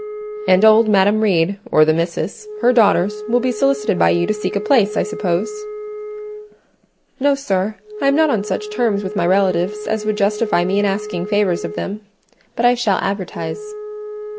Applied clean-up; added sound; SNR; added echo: none; Wind instrument, woodwind instrument; 11 dB; none.